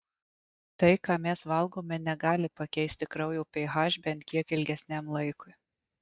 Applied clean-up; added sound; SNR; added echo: neural mask model DeepFilterNet 3.